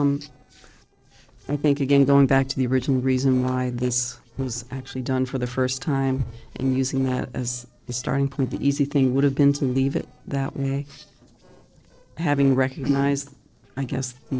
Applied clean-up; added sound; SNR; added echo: neural separator model SepFormer DNS4.